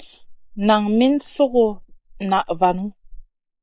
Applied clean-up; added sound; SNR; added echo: neural mask model Resemble Enhance denoiser.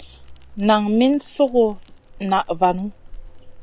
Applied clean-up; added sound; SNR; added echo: none; Crackle; 16 dB; none.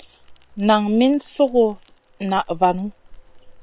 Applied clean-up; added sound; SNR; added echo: neural separator model SepFormer WHAM!.